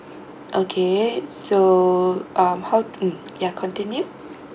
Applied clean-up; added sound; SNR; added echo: none; none; none; none.